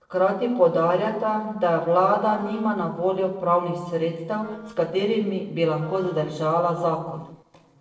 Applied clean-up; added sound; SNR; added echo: neural separator model SepFormer DNS4.